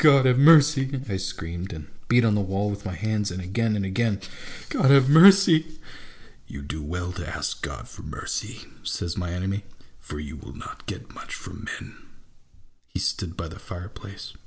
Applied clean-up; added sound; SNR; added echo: none; none; none; none.